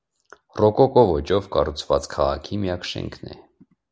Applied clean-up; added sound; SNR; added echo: none; none; none; none.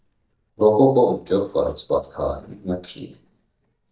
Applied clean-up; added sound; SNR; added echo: neural mask model DeepFilterNet 3.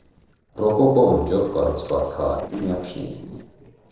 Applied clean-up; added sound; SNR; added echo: neural separator model SepFormer DNS4.